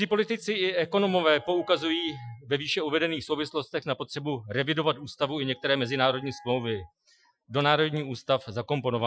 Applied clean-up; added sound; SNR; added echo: classical method Wiener filter.